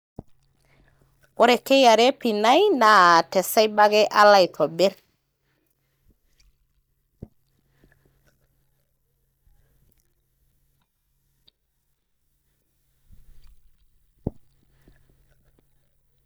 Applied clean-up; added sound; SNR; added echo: neural mask model DeepFilterNet 3.